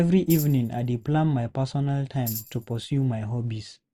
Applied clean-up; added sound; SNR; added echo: none; Tambourine; 17 dB; none.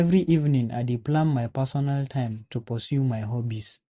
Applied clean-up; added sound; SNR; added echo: neural mask model RNNoise.